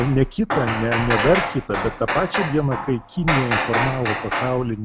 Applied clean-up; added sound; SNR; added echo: none; Hammer; 3 dB; none.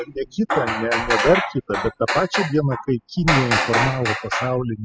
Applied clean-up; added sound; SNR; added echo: classical method spectral subtraction.